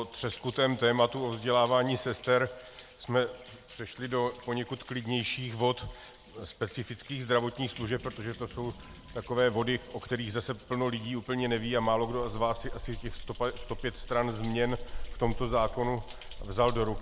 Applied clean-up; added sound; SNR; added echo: none; Thunder; 11 dB; none.